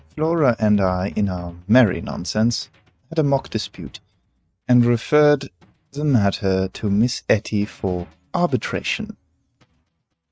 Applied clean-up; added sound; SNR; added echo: neural mask model RNNoise.